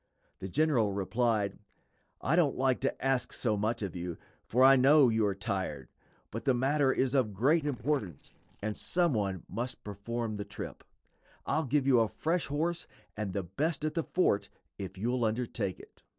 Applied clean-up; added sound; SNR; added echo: neural separator model SepFormer DNS4.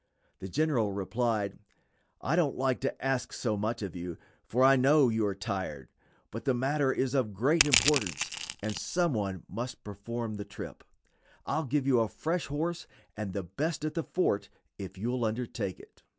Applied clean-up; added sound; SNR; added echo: none; Crushing; 0 dB; none.